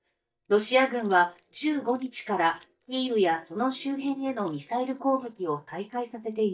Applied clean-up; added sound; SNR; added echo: neural mask model DeepFilterNet 3.